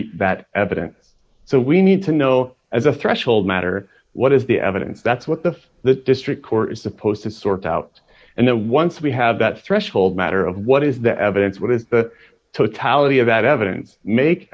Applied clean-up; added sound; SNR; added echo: neural mask model Resemble Enhance denoiser.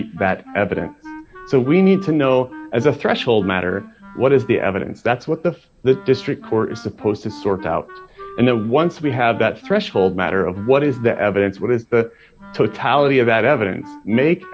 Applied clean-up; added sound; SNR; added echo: none; Wind instrument, woodwind instrument; 20 dB; none.